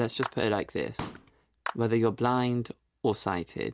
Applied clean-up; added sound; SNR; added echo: none; Explosion + Clapping; 13 dB; none.